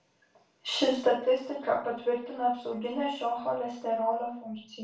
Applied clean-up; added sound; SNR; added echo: none; none; none; reverberation time 0.4 s.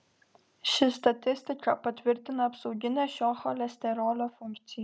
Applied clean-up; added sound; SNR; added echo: none; none; none; none.